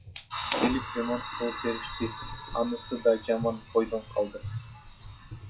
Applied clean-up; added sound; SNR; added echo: classical method WPE with log-MMSE.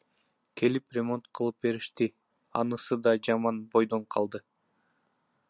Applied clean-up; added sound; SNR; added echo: none; none; none; none.